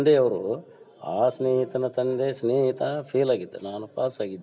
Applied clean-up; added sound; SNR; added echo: none; none; none; none.